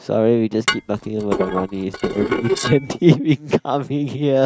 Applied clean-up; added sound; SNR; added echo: neural mask model RNNoise.